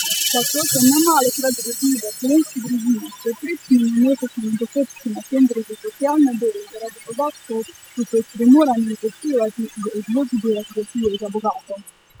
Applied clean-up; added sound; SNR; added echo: classical method spectral subtraction.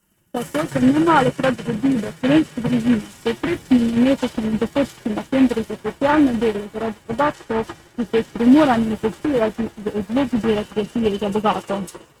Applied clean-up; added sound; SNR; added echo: neural mask model RNNoise.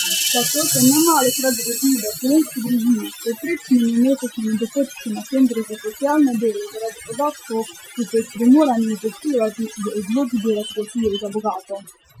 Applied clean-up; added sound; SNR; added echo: classical method Wiener filter.